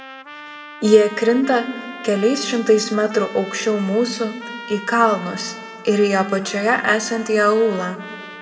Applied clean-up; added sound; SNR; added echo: none; Trumpet; 16 dB; reverberation time 1.2 s.